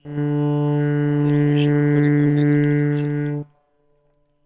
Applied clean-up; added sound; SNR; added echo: neural separator model SepFormer WHAM!.